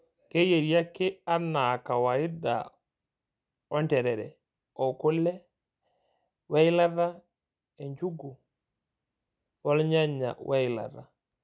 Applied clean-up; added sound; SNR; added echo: none; none; none; none.